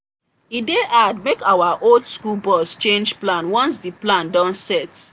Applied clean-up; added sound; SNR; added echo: none; none; none; none.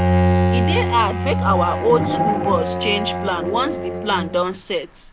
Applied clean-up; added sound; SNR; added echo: none; Bowed string instrument; -2 dB; none.